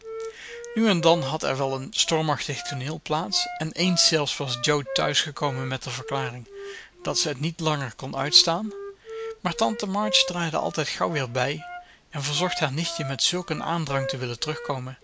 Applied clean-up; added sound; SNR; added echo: none; Wind instrument, woodwind instrument; 12 dB; none.